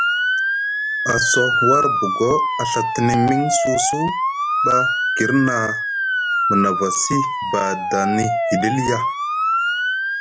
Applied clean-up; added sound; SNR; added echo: none; Motor vehicle (road) / Siren; -2 dB; none.